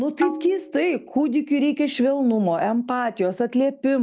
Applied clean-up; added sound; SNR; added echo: none; Tabla; 12 dB; none.